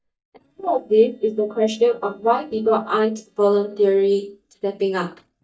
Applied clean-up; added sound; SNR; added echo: neural mask model DeepFilterNet 3.